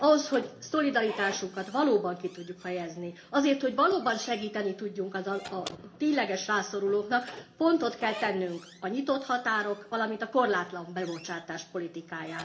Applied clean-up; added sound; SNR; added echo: none; Squeak / Slam; 19 dB; reverberation time 0.4 s.